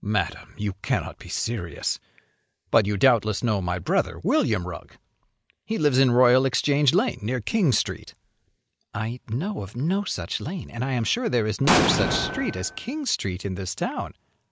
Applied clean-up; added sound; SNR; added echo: none; Explosion; 0 dB; none.